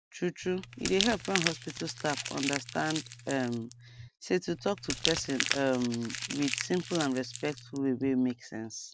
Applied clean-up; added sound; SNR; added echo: none; Crumpling, crinkling; 5 dB; none.